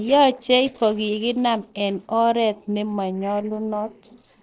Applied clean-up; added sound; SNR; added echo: neural separator model SepFormer DNS4.